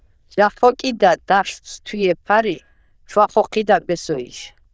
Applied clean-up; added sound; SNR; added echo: neural diffusion model UNIVERSE++.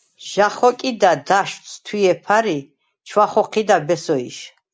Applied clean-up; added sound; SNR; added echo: none; none; none; none.